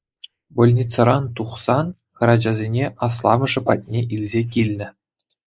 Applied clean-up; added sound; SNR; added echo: neural mask model Resemble Enhance denoiser.